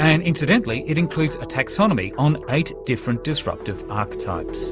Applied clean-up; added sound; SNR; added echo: none; none; none; none.